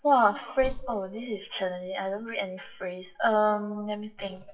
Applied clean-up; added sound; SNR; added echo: classical method WPE with log-MMSE.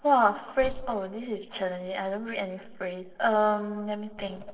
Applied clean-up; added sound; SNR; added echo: neural separator model SepFormer DNS4.